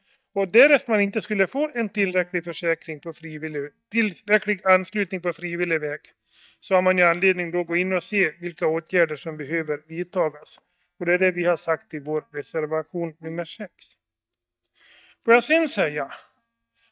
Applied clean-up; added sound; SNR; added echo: neural mask model DeepFilterNet 3.